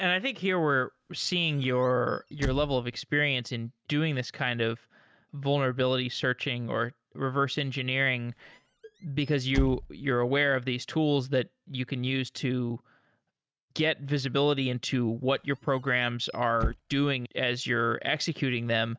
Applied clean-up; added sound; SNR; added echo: neural mask model RNNoise.